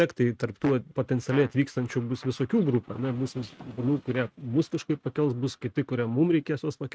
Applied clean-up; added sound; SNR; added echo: neural mask model RNNoise.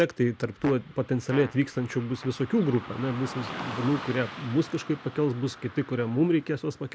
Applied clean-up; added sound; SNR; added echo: none; Fart + Car passing by / Traffic noise, roadway noise; 14 dB; none.